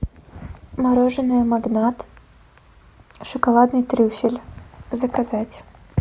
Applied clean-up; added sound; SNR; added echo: none; none; none; none.